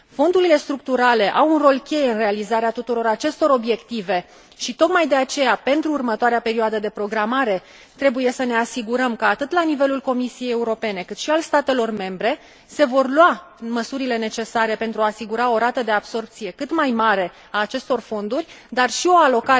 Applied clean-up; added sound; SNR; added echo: none; none; none; none.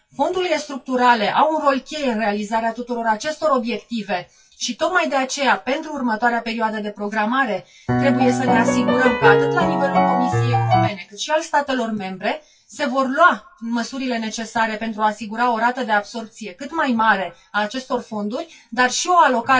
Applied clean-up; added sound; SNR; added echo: classical method WPE with log-MMSE.